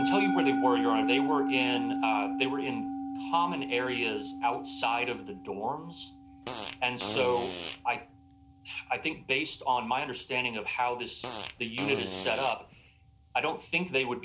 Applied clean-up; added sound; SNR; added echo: none; Fart + Musical instrument; 3 dB; none.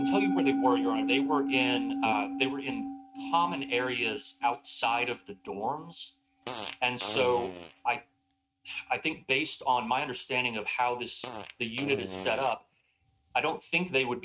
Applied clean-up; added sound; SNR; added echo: neural mask model RNNoise.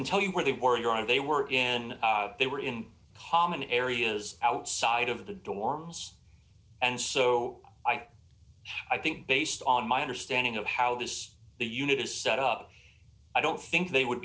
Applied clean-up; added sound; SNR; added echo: none; none; none; none.